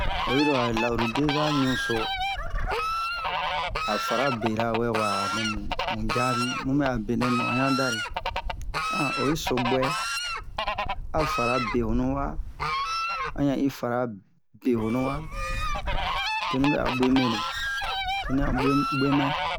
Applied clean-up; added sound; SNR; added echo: none; Fowl; 1 dB; none.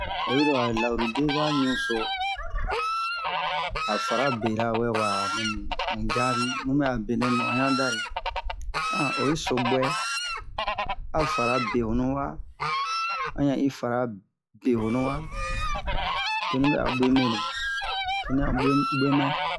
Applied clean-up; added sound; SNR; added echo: classical method log-MMSE.